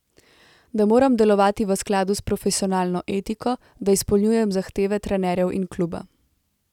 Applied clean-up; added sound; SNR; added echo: none; none; none; none.